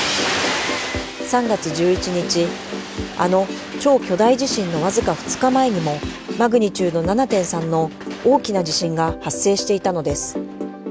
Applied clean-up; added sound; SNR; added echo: none; none; none; none.